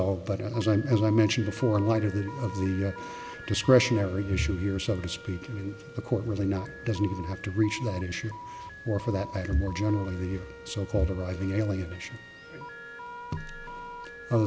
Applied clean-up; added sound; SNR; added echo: none; Alarm + Wind instrument, woodwind instrument; 15 dB; none.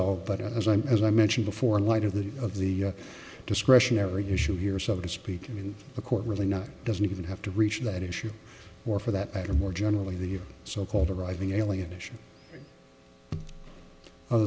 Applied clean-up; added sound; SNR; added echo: none; none; none; none.